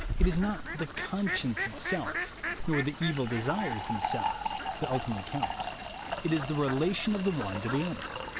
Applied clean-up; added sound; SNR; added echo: none; Fill (with liquid) + Fowl; 2 dB; none.